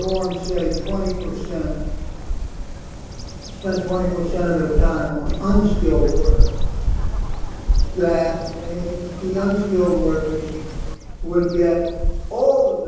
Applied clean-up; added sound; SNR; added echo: none; Bird vocalization, bird call, bird song; -1 dB; reverberation time 1.3 s.